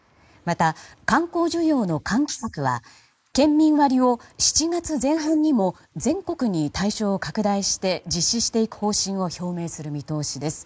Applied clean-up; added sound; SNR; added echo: neural mask model Resemble Enhance denoiser.